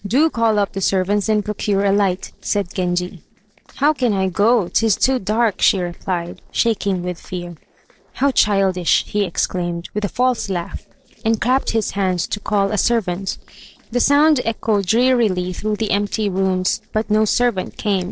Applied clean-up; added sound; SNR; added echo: neural separator model SepFormer DNS4.